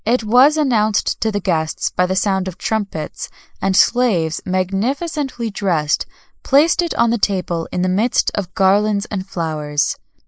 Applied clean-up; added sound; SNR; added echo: neural mask model Resemble Enhance denoiser.